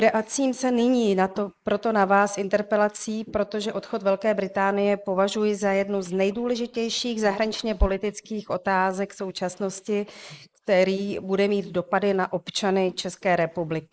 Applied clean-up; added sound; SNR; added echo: neural mask model Resemble Enhance denoiser.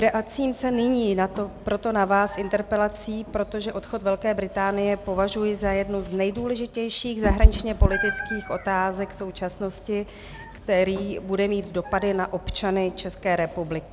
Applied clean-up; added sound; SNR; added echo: none; Meow; 5 dB; none.